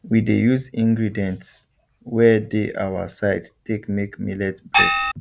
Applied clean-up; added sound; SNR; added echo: none; Gong; -4 dB; none.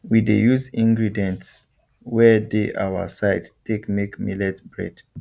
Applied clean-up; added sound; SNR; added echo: none; none; none; none.